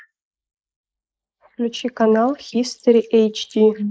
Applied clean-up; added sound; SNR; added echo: neural mask model Resemble Enhance denoiser.